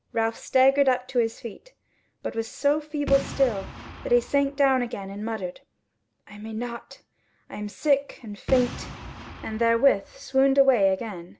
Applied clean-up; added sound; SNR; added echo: none; Boom; 12 dB; none.